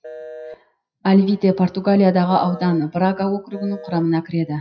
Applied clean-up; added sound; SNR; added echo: classical method WPE with log-MMSE.